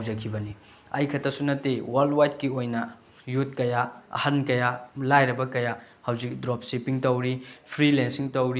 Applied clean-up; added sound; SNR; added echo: none; none; none; none.